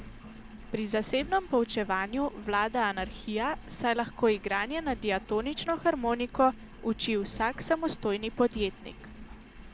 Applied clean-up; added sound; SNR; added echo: none; Engine; 15 dB; none.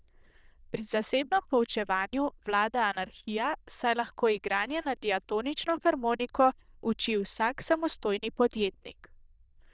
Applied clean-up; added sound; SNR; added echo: neural diffusion model UNIVERSE++.